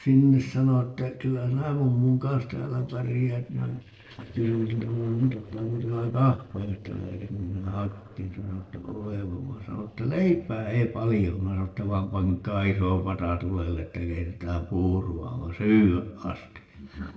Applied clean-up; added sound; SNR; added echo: neural separator model SepFormer DNS4.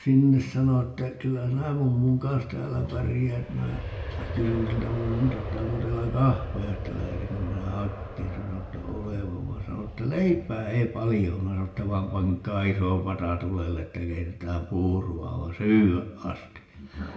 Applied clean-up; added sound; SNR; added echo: none; Aircraft; 12 dB; reverberation time 0.6 s.